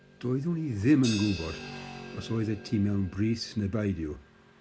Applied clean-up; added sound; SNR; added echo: none; Crash cymbal + Motorcycle / Traffic noise, roadway noise; 15 dB; none.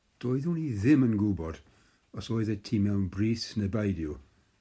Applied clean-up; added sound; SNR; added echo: none; none; none; none.